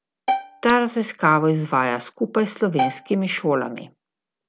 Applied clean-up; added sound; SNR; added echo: none; Bowed string instrument; 7 dB; none.